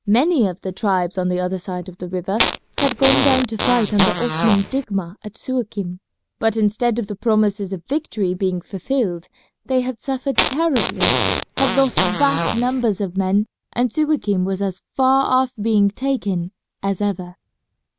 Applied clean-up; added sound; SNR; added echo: none; Fart; 1 dB; none.